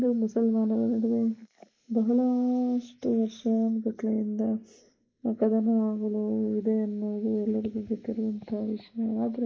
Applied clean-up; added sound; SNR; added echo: neural mask model Resemble Enhance denoiser.